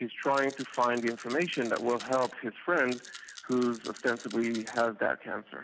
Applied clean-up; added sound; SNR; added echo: none; Rattle; 17 dB; none.